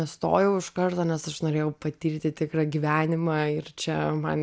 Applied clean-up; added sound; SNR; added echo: none; none; none; none.